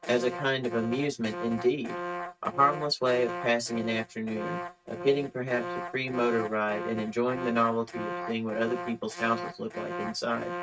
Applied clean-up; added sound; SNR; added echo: neural mask model RNNoise.